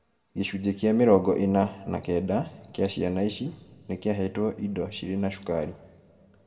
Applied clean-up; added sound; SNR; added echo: none; none; none; reverberation time 1.1 s.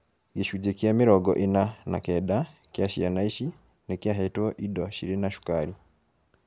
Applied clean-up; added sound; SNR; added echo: none; none; none; none.